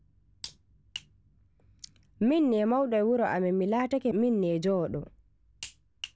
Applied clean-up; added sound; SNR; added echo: none; none; none; none.